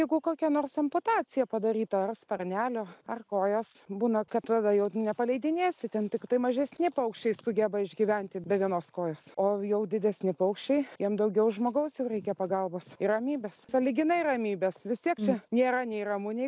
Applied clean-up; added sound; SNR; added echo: none; none; none; none.